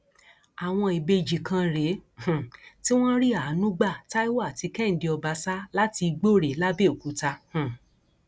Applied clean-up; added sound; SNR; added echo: none; none; none; none.